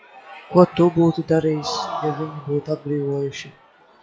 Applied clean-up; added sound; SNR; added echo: classical method log-MMSE.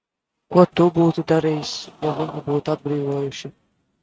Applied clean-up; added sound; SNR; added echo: neural mask model RNNoise.